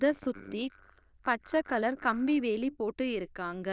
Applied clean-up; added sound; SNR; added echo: neural diffusion model UNIVERSE++.